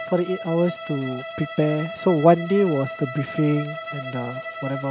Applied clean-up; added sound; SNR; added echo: none; Bowed string instrument; 11 dB; none.